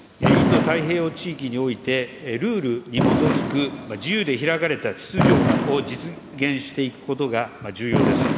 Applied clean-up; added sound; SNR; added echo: none; Fireworks; -1 dB; none.